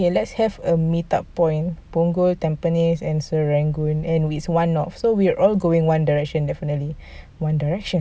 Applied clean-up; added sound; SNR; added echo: none; none; none; none.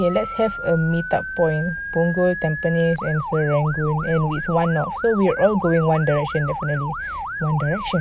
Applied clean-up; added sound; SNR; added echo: none; Motor vehicle (road) / Siren; 8 dB; none.